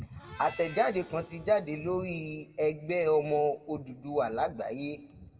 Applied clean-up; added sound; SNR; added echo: none; Harmonica; 20 dB; reverberation time 0.9 s.